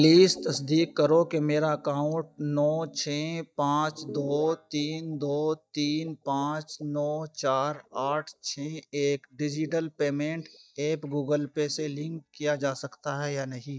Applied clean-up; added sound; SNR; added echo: neural mask model DeepFilterNet 3.